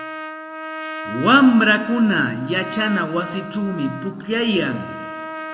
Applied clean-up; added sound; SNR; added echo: none; Trumpet; 12 dB; reverberation time 1.3 s.